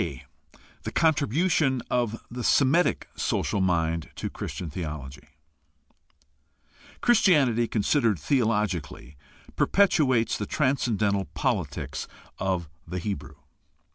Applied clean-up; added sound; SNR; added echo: none; none; none; none.